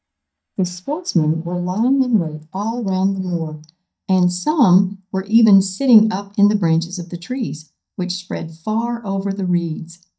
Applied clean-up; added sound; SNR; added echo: neural mask model DeepFilterNet 3.